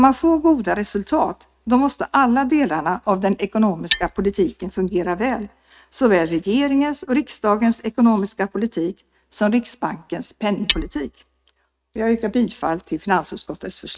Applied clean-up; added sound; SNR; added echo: neural mask model RNNoise.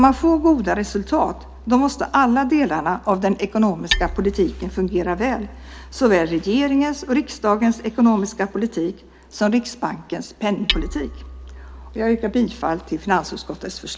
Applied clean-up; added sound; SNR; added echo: none; Hammer; 13 dB; none.